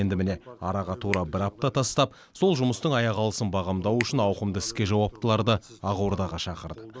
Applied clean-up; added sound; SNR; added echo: none; Finger snapping; 17 dB; none.